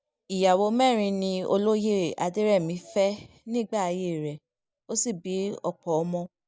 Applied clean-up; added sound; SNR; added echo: none; none; none; none.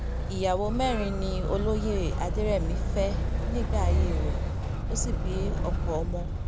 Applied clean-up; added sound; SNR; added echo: none; Motor vehicle (road); -4 dB; none.